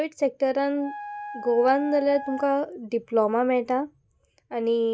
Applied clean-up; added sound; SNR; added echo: none; Wind instrument, woodwind instrument; 14 dB; none.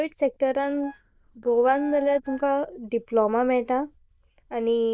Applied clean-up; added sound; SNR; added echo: neural diffusion model UNIVERSE++.